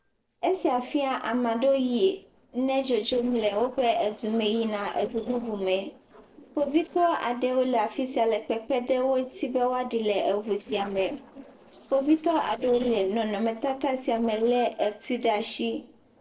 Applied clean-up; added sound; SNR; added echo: neural separator model SepFormer DNS4.